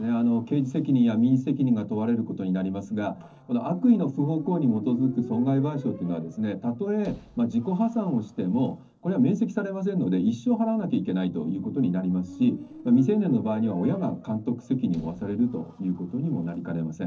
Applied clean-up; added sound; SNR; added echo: neural separator model SepFormer DNS4.